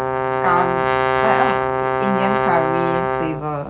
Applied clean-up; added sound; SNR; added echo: none; Brass instrument; -4 dB; none.